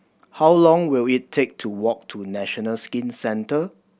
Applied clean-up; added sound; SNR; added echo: none; none; none; none.